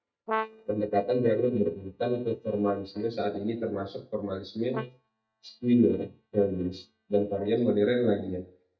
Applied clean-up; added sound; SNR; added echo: neural mask model DeepFilterNet 3.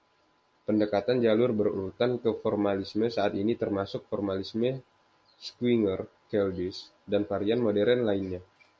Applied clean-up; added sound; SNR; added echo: none; none; none; none.